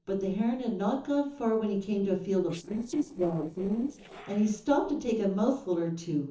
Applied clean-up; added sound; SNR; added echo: neural separator model SepFormer DNS4.